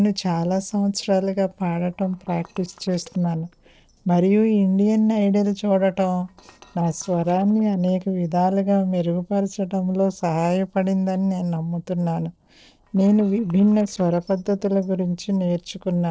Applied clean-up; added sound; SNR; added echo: neural separator model SepFormer DNS4.